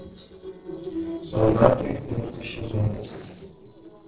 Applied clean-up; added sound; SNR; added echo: neural separator model SepFormer DNS4.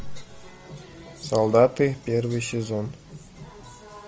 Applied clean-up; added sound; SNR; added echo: none; none; none; none.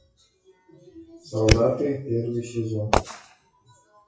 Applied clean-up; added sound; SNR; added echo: classical method WPE with log-MMSE.